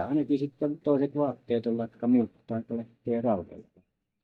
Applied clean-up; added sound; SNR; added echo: neural mask model DeepFilterNet 3.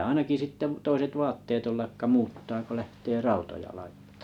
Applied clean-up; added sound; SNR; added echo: none; none; none; none.